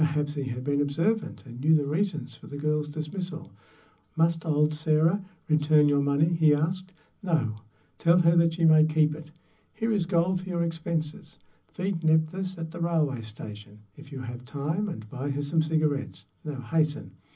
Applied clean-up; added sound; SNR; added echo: none; none; none; reverberation time 0.4 s.